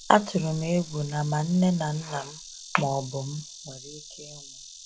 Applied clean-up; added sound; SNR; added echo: none; Insect; 16 dB; none.